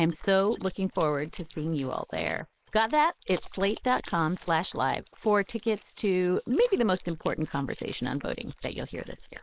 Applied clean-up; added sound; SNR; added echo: neural mask model Resemble Enhance denoiser.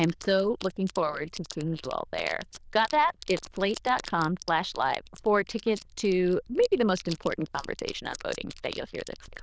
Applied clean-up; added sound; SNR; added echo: neural diffusion model UNIVERSE++.